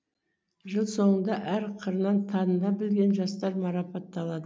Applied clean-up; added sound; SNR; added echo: none; none; none; none.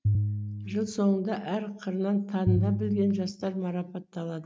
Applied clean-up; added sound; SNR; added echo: neural mask model RNNoise.